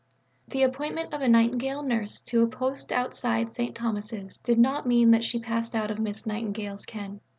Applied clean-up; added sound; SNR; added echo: none; none; none; none.